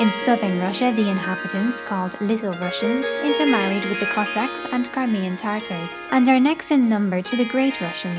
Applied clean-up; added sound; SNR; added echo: none; Harp; 7 dB; none.